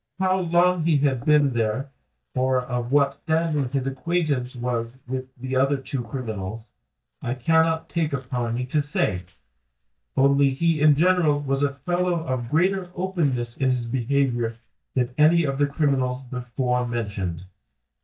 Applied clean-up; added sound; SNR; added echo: neural mask model DeepFilterNet 3.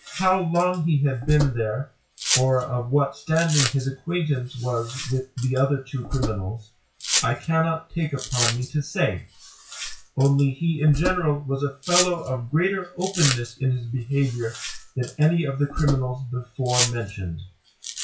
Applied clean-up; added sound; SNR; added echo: classical method WPE with log-MMSE.